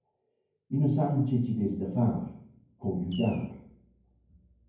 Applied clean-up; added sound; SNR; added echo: none; Fireworks; 16 dB; reverberation time 0.9 s.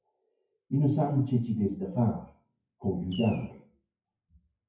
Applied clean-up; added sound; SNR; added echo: classical method WPE with log-MMSE.